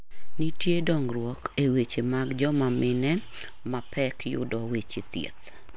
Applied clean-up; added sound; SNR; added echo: none; none; none; none.